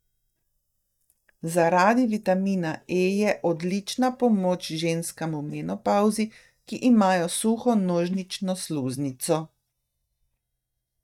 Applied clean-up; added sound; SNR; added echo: neural mask model DeepFilterNet 3.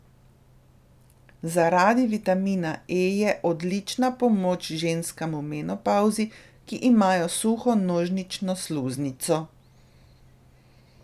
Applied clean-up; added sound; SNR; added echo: none; none; none; none.